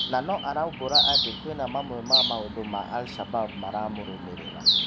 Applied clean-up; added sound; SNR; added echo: none; Bird; -3 dB; none.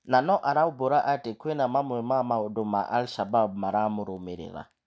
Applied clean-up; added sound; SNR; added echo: none; none; none; none.